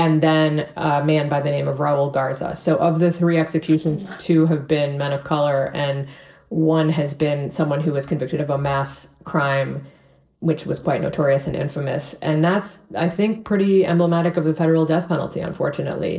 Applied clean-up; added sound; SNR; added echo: neural separator model SepFormer DNS4.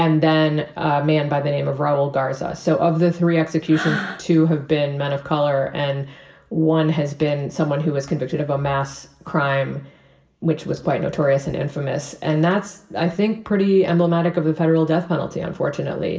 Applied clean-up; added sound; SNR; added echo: none; Breathing; 11 dB; reverberation time 0.7 s.